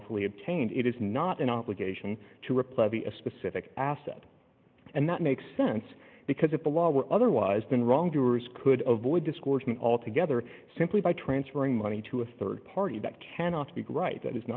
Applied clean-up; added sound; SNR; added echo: none; none; none; none.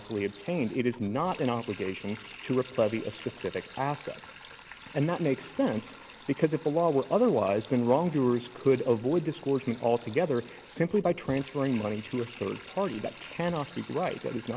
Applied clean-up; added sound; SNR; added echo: none; Sink (filling or washing); 18 dB; none.